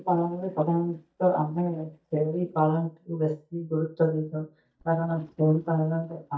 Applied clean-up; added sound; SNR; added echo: neural mask model DeepFilterNet 3.